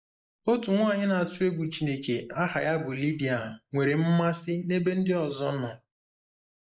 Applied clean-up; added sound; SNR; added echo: neural mask model Resemble Enhance denoiser.